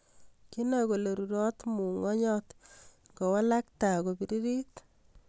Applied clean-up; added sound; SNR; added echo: none; none; none; none.